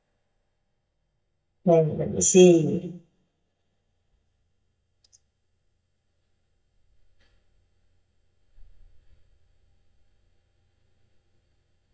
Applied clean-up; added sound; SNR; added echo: neural mask model DeepFilterNet 3.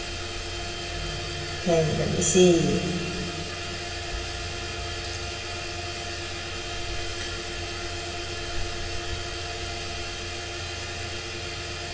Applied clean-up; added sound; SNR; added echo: none; Coin (dropping); 19 dB; reverberation time 2.4 s.